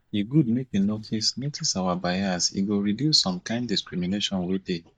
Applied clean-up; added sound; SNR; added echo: neural mask model DeepFilterNet 3.